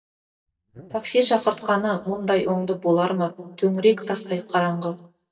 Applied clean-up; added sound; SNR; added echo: neural mask model DeepFilterNet 3.